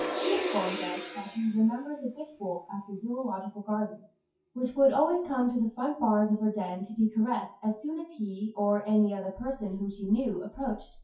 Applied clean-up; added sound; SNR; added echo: classical method WPE with log-MMSE.